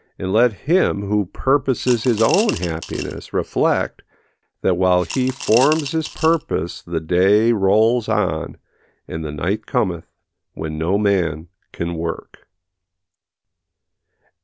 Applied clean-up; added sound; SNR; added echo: none; Coin (dropping) / Glass; 11 dB; none.